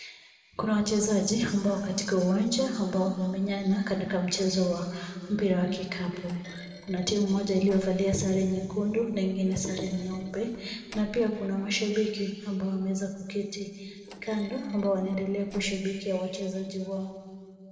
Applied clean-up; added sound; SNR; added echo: neural separator model SepFormer DNS4.